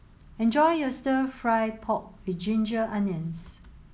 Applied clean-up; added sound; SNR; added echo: none; none; none; none.